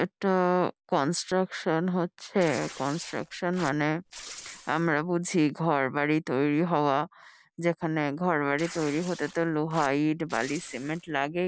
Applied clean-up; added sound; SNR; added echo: none; Tearing; 18 dB; none.